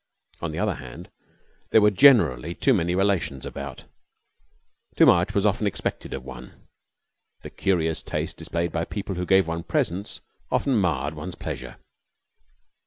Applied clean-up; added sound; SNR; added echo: none; none; none; none.